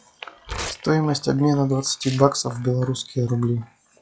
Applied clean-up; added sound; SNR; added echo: classical method log-MMSE.